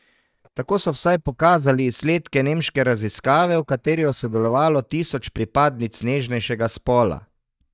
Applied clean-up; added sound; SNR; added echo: neural mask model DeepFilterNet 3.